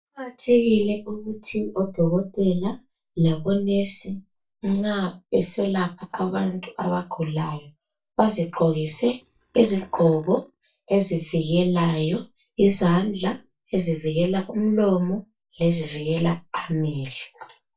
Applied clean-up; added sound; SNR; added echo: neural mask model DeepFilterNet 3.